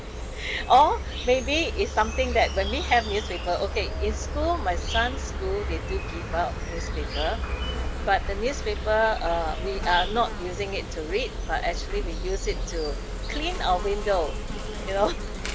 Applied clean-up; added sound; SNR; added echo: none; Insect; 3 dB; none.